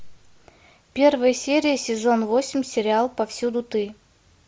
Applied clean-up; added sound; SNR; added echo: none; none; none; none.